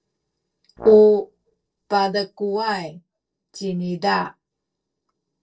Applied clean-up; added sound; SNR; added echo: neural separator model SepFormer DNS4.